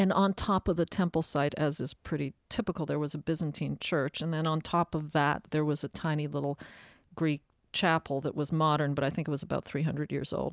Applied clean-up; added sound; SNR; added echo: none; none; none; none.